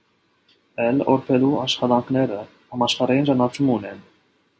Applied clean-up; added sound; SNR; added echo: none; none; none; none.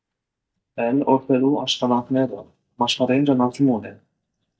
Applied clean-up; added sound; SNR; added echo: neural mask model DeepFilterNet 3.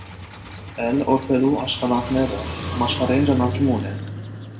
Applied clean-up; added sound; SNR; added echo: none; Car; 7 dB; reverberation time 0.6 s.